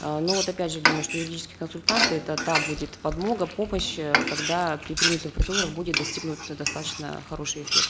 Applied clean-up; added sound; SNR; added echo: none; Frying (food); 0 dB; none.